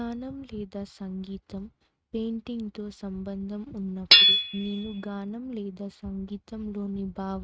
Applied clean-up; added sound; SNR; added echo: neural mask model RNNoise.